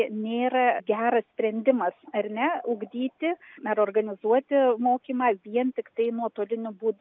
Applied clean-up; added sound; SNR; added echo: none; none; none; none.